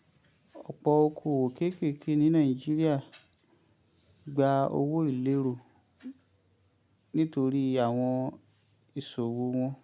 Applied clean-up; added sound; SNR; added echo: none; none; none; none.